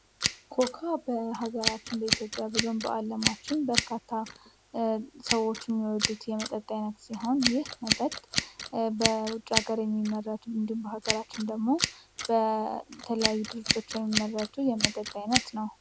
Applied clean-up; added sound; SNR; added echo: none; Scissors; 3 dB; none.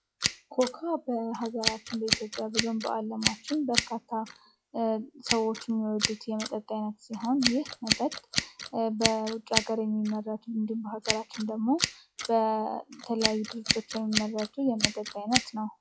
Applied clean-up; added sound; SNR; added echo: classical method log-MMSE.